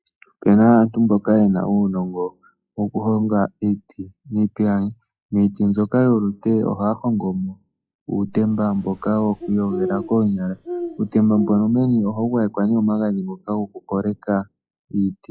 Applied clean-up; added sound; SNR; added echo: classical method log-MMSE.